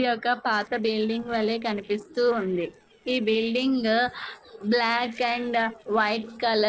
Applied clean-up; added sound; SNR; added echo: neural separator model SepFormer DNS4.